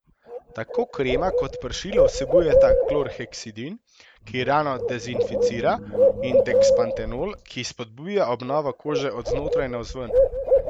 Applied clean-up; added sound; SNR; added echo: none; Bird; -5 dB; none.